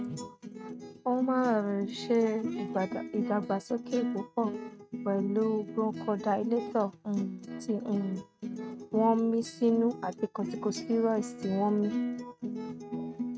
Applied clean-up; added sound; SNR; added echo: neural mask model RNNoise.